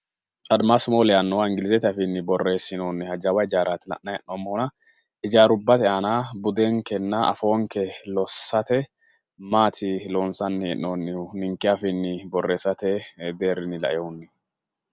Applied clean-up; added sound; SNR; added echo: none; none; none; none.